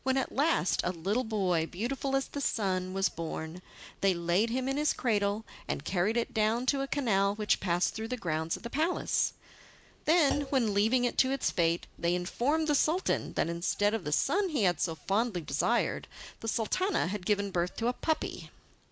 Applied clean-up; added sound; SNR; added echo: none; Thump, thud; 15 dB; none.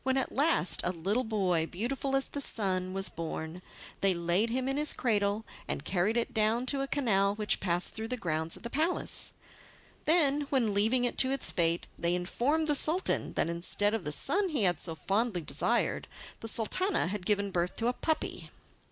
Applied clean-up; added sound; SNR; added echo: none; none; none; none.